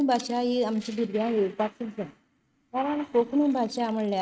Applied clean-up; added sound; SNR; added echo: neural mask model RNNoise.